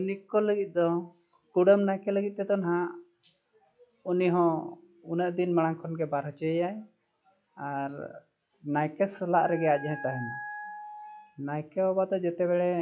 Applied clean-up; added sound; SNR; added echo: classical method log-MMSE.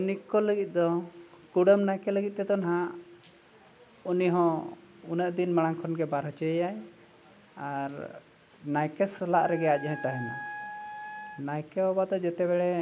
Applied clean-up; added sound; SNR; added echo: none; Wind instrument, woodwind instrument; 12 dB; none.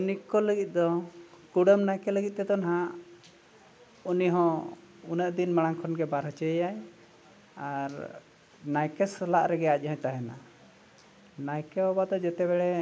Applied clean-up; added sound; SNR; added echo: none; none; none; none.